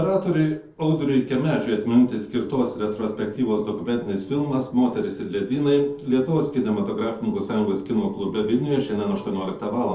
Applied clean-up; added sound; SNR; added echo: neural separator model SepFormer DNS4.